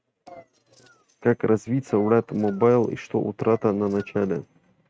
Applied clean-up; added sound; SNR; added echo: neural mask model RNNoise.